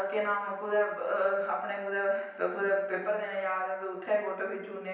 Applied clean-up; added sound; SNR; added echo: none; none; none; reverberation time 0.9 s.